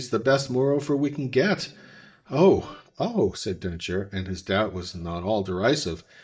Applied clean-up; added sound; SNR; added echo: neural mask model DeepFilterNet 3.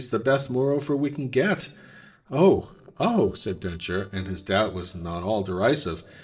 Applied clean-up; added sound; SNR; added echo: neural separator model SepFormer DNS4.